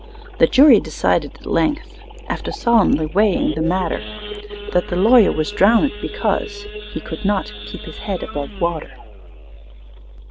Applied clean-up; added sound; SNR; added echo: none; Idling / Sawing / Accelerating, revving, vroom; 15 dB; none.